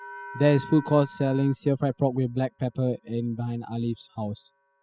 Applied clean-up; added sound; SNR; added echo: classical method spectral subtraction.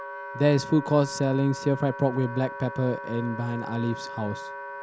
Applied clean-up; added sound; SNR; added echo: none; Wind instrument, woodwind instrument; 11 dB; none.